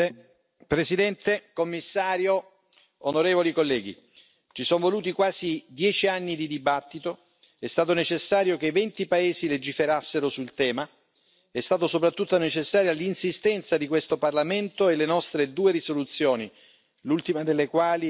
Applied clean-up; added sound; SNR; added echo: none; none; none; none.